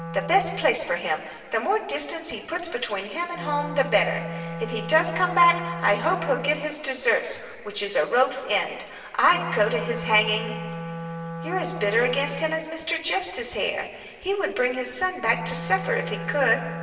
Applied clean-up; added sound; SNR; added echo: none; Wind instrument, woodwind instrument; 12 dB; reverberation time 2.0 s.